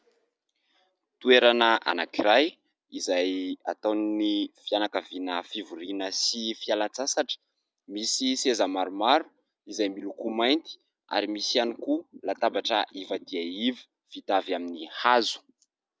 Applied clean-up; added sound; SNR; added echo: none; none; none; none.